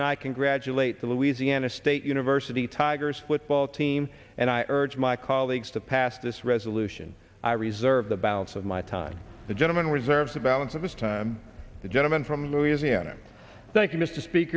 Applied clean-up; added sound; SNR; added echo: none; none; none; none.